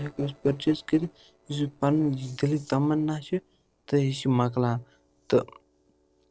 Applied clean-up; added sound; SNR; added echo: neural separator model SepFormer DNS4.